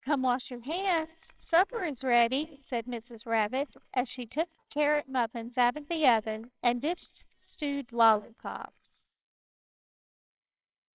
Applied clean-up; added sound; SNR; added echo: neural separator model SepFormer WHAMR!.